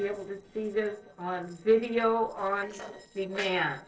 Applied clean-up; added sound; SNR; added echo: neural separator model SepFormer DNS4.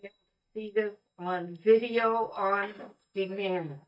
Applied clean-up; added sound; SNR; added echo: neural mask model DeepFilterNet 3.